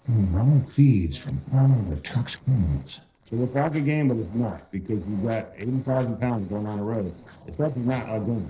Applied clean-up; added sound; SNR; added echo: neural separator model SepFormer DNS4.